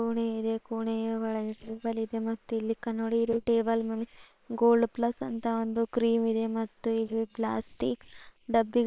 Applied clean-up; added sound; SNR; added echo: neural separator model SepFormer WHAM!.